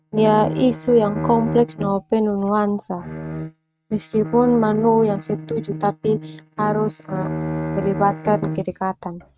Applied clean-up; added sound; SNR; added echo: neural mask model RNNoise.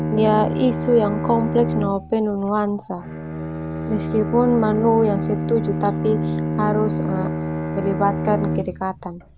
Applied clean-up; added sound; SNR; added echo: none; Bowed string instrument; 3 dB; none.